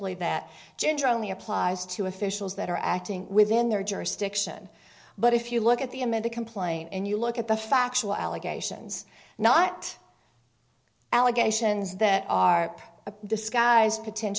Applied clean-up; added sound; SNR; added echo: none; none; none; none.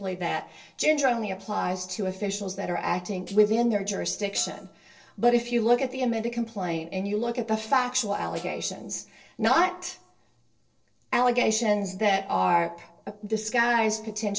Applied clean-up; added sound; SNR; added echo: neural separator model SepFormer DNS4.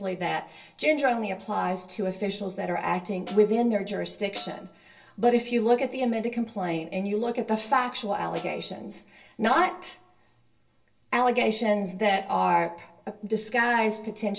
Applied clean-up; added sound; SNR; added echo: none; Snare drum; 19 dB; reverberation time 0.2 s.